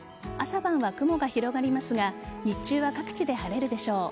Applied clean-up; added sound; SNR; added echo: none; none; none; none.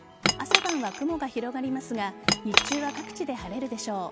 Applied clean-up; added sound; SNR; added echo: none; Cutlery, silverware / Chink, clink; -1 dB; none.